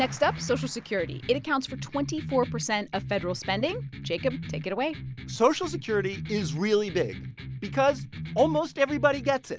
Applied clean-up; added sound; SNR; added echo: none; Electric guitar; 10 dB; none.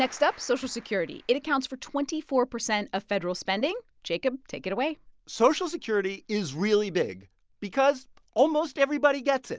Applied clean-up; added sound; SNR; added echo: none; none; none; none.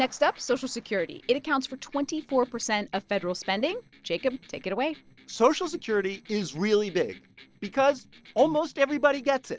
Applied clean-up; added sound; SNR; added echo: neural separator model SepFormer DNS4.